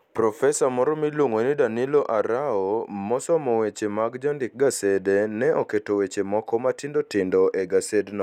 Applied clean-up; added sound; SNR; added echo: none; none; none; none.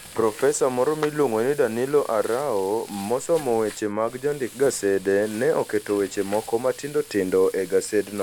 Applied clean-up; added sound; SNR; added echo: none; Frying (food) + Clapping; 19 dB; none.